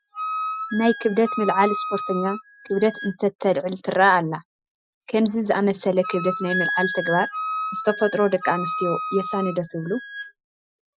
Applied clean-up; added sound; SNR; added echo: classical method Wiener filter.